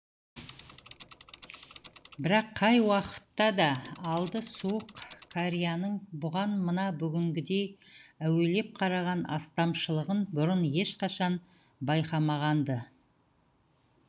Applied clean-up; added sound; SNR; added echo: none; Mechanisms / Bicycle; 15 dB; none.